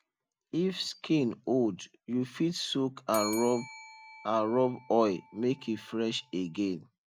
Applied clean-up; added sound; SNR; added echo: none; Bell; 16 dB; none.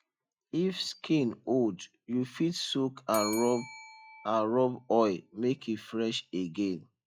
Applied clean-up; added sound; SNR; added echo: classical method log-MMSE.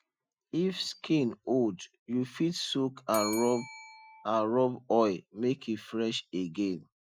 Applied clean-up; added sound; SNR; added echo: classical method Wiener filter.